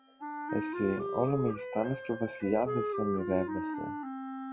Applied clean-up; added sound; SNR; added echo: classical method WPE with log-MMSE.